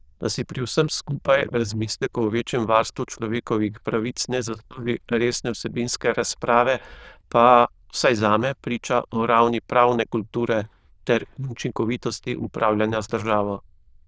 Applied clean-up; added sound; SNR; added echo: neural diffusion model UNIVERSE++.